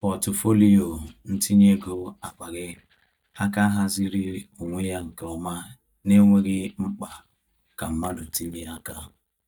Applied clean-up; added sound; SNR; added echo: neural mask model DeepFilterNet 3.